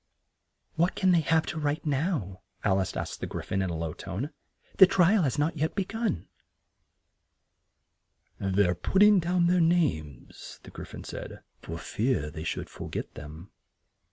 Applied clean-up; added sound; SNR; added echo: none; none; none; none.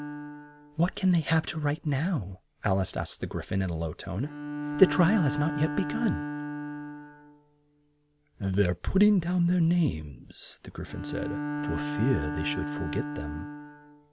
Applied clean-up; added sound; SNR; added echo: none; Bowed string instrument; 8 dB; none.